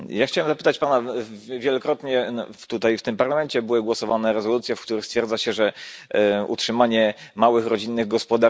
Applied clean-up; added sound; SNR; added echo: none; none; none; none.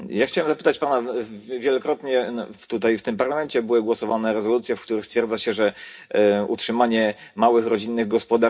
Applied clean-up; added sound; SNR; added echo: none; none; none; reverberation time 0.3 s.